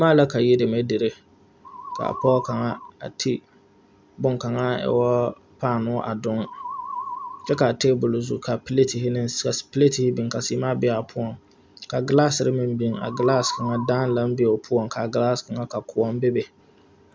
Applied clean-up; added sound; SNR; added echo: none; Musical instrument; 10 dB; none.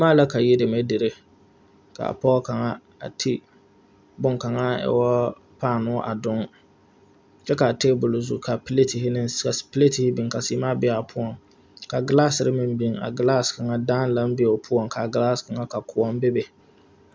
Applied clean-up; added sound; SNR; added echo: none; none; none; none.